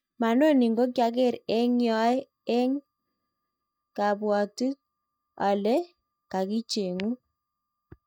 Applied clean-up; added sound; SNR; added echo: neural mask model DeepFilterNet 3.